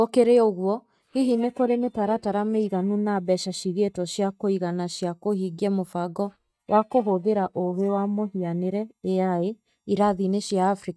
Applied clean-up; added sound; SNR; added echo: neural mask model DeepFilterNet 3.